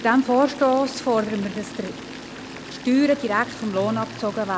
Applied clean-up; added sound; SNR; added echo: none; Boat, Water vehicle + Rain; 14 dB; none.